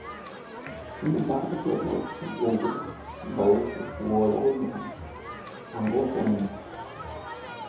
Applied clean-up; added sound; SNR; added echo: none; Crowd; 10 dB; reverberation time 2.7 s.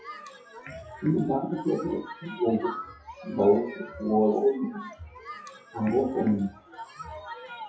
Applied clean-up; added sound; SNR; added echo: classical method WPE with log-MMSE.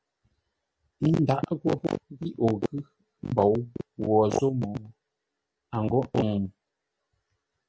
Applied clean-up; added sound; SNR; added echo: none; none; none; none.